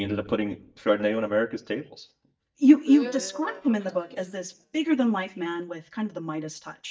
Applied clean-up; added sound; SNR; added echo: neural mask model DeepFilterNet 3.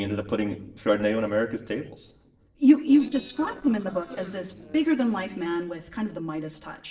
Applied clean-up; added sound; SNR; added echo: neural separator model SepFormer DNS4.